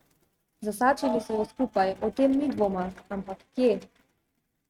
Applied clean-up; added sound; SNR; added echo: neural mask model RNNoise.